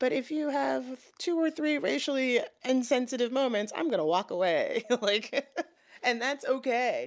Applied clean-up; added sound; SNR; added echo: none; none; none; none.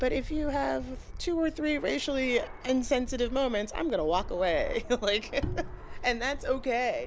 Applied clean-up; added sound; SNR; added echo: none; Fixed-wing aircraft, airplane + Bowed string instrument; 9 dB; none.